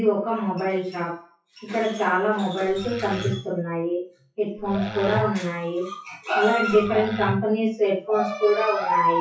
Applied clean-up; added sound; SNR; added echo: classical method WPE with log-MMSE.